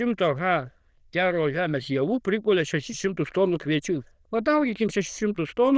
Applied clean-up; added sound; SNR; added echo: neural diffusion model UNIVERSE++.